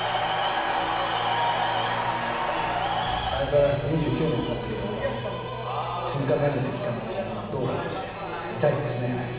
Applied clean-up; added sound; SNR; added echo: none; Alarm; 18 dB; reverberation time 0.9 s.